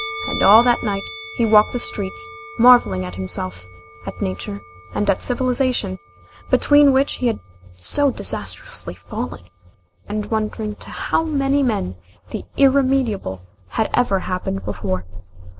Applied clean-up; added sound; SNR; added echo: none; Musical instrument; 17 dB; none.